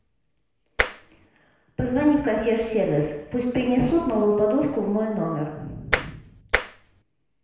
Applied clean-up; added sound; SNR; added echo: none; Tap; 2 dB; reverberation time 1.0 s.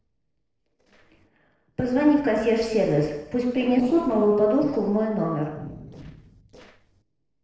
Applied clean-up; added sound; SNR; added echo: neural separator model SepFormer DNS4.